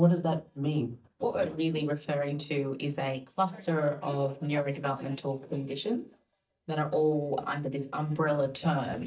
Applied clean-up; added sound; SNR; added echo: neural mask model DeepFilterNet 3.